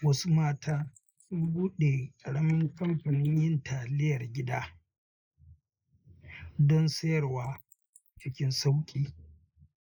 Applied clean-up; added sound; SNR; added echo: neural mask model Resemble Enhance denoiser.